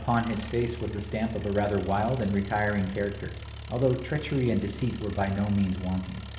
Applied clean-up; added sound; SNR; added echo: none; Engine; 11 dB; reverberation time 1.0 s.